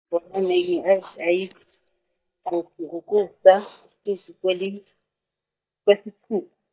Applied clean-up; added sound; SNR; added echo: neural mask model DeepFilterNet 3.